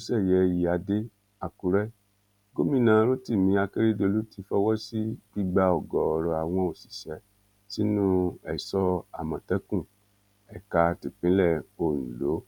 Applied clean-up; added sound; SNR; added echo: none; none; none; none.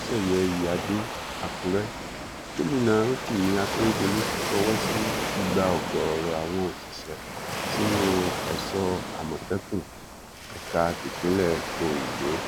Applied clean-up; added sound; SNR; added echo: none; Waves, surf; 3 dB; none.